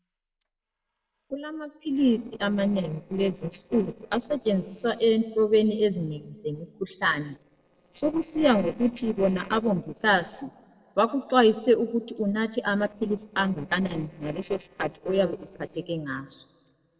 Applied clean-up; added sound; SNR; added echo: neural separator model SepFormer DNS4.